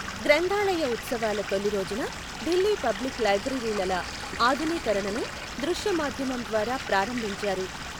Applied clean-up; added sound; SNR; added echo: none; Stream / Liquid; 8 dB; none.